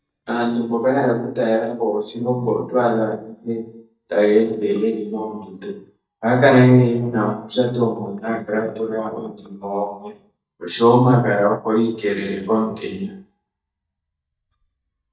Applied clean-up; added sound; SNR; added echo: neural mask model DeepFilterNet 3.